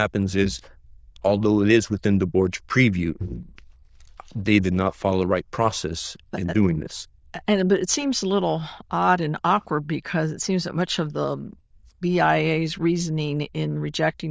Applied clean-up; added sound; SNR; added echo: neural diffusion model UNIVERSE++.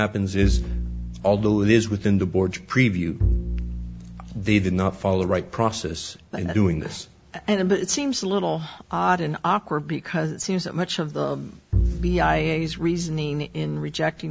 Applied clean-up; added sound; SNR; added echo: none; Bowed string instrument; 4 dB; none.